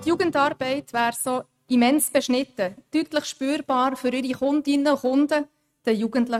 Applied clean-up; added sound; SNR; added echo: neural mask model RNNoise.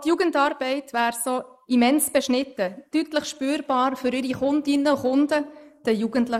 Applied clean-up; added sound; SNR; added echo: neural mask model Resemble Enhance denoiser.